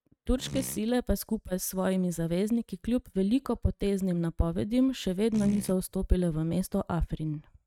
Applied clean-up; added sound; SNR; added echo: neural mask model RNNoise.